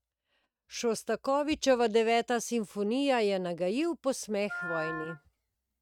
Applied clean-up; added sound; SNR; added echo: neural mask model RNNoise.